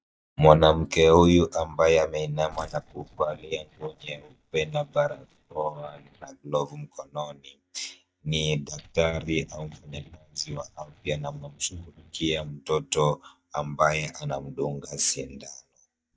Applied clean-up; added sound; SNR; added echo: neural mask model DeepFilterNet 3.